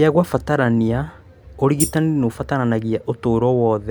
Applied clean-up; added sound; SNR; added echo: none; Tambourine; 12 dB; none.